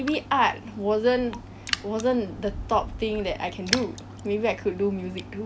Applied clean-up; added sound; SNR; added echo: none; Raindrop; 12 dB; none.